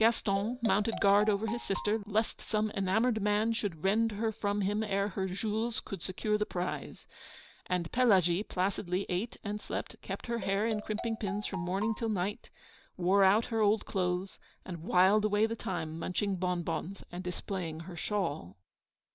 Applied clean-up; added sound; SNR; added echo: none; Marimba, xylophone; 11 dB; none.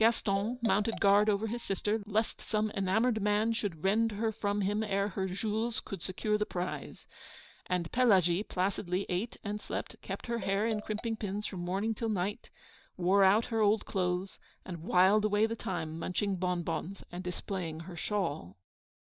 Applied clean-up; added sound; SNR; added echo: neural mask model DeepFilterNet 3.